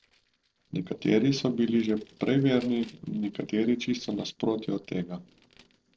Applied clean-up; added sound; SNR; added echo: neural separator model SepFormer DNS4.